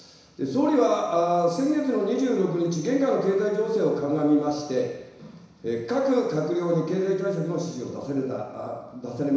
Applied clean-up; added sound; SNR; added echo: none; none; none; reverberation time 1.0 s.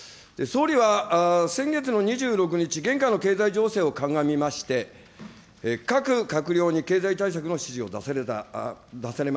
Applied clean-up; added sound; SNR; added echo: none; none; none; none.